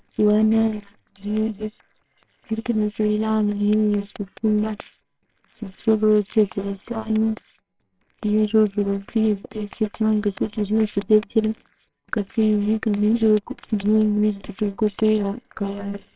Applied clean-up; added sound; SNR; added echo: neural separator model SepFormer WHAMR!.